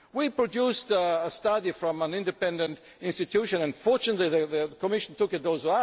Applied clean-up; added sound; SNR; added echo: none; none; none; none.